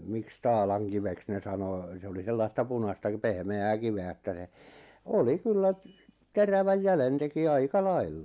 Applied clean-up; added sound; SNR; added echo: none; none; none; none.